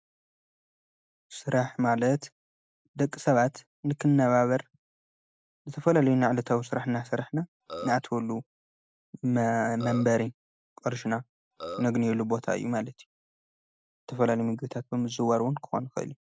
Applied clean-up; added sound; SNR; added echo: none; Burping, eructation; 10 dB; none.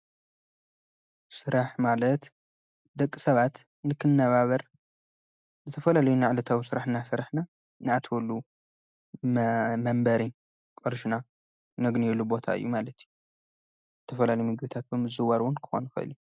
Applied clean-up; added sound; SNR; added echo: none; none; none; none.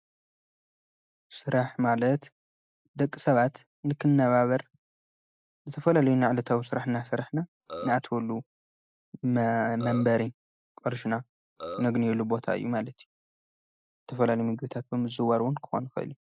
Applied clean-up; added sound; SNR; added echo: neural mask model Resemble Enhance denoiser.